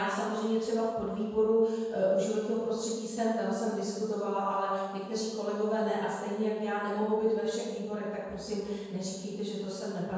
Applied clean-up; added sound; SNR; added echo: none; none; none; reverberation time 1.1 s.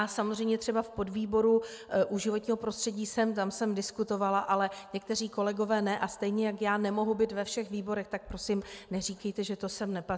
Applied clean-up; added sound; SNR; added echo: none; none; none; none.